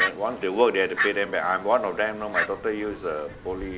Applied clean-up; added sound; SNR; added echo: none; Fowl; 6 dB; none.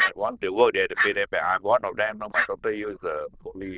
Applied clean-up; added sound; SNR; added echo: neural diffusion model UNIVERSE++.